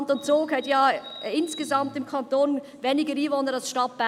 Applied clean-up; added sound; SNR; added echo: none; Bird; 19 dB; none.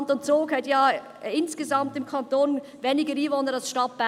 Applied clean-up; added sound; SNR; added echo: none; none; none; none.